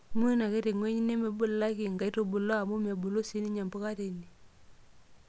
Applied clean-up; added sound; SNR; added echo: none; none; none; none.